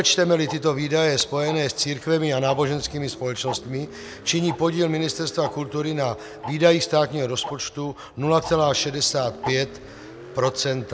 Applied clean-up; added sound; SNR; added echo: none; Car + Tick-tock; 15 dB; none.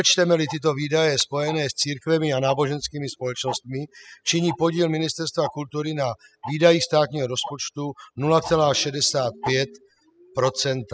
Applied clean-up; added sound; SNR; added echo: classical method spectral subtraction.